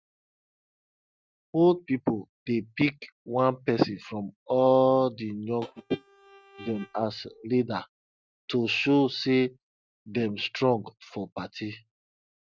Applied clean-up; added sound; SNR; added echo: neural mask model RNNoise.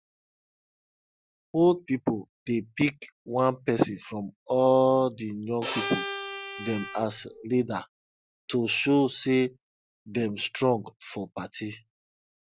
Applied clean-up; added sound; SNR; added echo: none; Bowed string instrument; 7 dB; none.